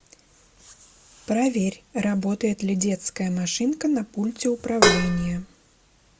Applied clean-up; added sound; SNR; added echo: none; Dishes, pots, and pans; -5 dB; none.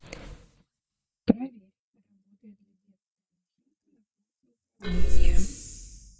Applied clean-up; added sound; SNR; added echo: neural mask model DeepFilterNet 3.